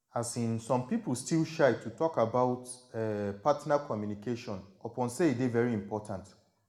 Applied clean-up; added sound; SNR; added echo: none; none; none; reverberation time 0.6 s.